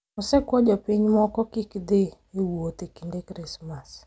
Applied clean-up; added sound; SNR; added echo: none; none; none; none.